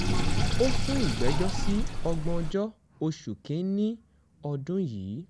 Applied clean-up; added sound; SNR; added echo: none; Sink (filling or washing); -3 dB; none.